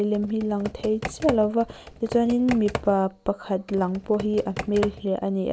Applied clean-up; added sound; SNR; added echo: none; Computer keyboard; 11 dB; none.